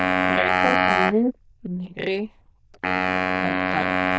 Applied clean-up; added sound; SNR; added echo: neural diffusion model UNIVERSE++.